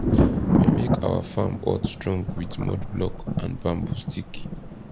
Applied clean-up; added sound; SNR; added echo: none; Thunder; -3 dB; none.